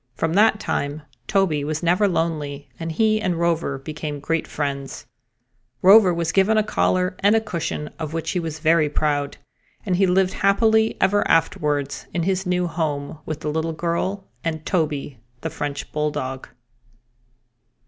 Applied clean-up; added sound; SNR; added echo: none; none; none; none.